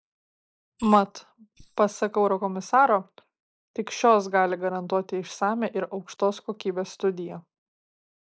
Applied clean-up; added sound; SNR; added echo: neural mask model Resemble Enhance denoiser.